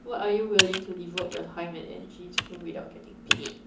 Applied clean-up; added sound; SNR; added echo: none; Computer keyboard; -1 dB; reverberation time 0.8 s.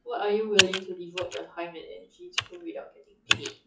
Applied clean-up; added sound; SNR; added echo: classical method WPE with log-MMSE.